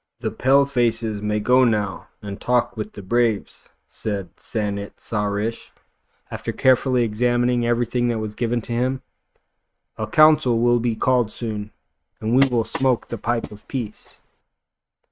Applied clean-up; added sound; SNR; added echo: neural mask model RNNoise.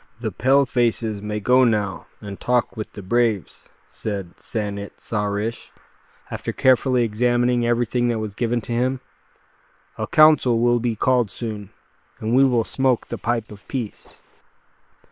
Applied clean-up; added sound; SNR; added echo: neural separator model SepFormer WHAM!.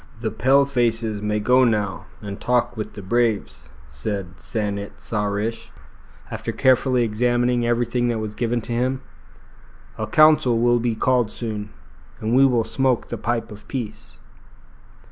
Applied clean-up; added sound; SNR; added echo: none; none; none; none.